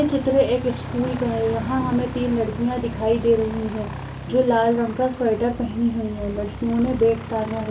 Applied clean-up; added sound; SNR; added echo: none; Aircraft; 10 dB; reverberation time 0.2 s.